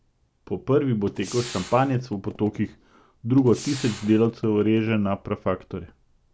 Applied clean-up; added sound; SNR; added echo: none; Gunshot, gunfire; 16 dB; none.